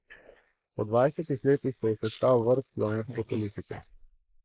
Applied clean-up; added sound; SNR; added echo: neural mask model Resemble Enhance denoiser.